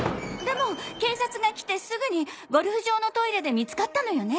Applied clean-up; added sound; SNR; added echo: none; none; none; none.